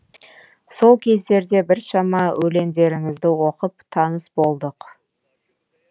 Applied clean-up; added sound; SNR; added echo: none; none; none; none.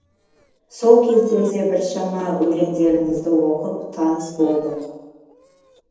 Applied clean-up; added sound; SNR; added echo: neural separator model SepFormer DNS4.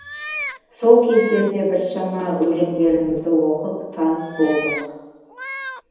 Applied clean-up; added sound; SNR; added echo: none; Meow; 14 dB; reverberation time 1.1 s.